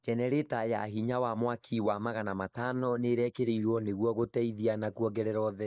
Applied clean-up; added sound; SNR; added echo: neural mask model Resemble Enhance denoiser.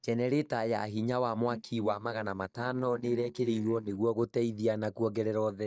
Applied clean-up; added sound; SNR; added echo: neural mask model DeepFilterNet 3.